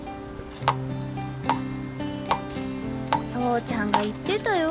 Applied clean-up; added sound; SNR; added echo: none; Water tap, faucet; 3 dB; none.